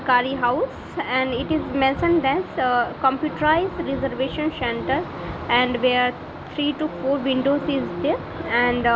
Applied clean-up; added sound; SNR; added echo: none; none; none; none.